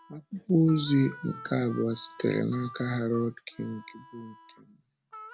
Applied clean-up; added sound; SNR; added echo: none; Harmonica; 20 dB; none.